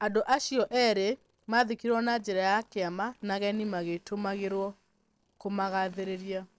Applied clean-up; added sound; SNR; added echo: neural separator model SepFormer DNS4.